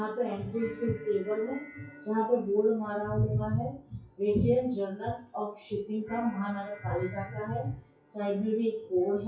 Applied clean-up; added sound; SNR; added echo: classical method WPE with log-MMSE.